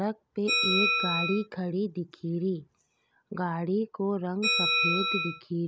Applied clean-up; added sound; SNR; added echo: none; Bell; 0 dB; none.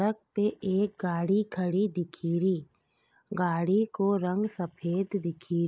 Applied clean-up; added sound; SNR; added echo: neural mask model Resemble Enhance denoiser.